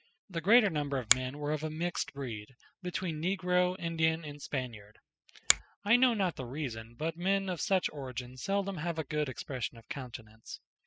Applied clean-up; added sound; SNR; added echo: classical method spectral subtraction.